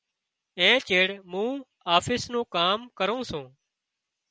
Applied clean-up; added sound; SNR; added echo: none; none; none; none.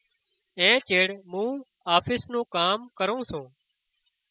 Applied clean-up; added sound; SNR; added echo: classical method spectral subtraction.